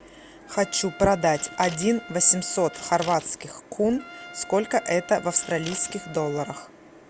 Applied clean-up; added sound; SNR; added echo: none; Trumpet + Scissors; 17 dB; none.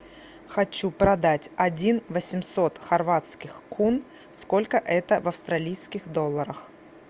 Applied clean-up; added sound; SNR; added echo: none; none; none; none.